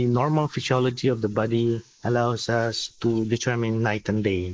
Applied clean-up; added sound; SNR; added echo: neural mask model Resemble Enhance denoiser.